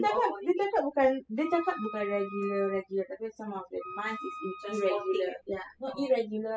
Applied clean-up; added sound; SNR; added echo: classical method spectral subtraction.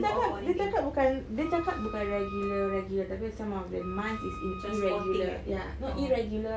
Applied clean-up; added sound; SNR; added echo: none; Wind instrument, woodwind instrument; 12 dB; none.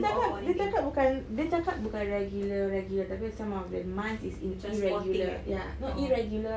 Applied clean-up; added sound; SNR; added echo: none; none; none; none.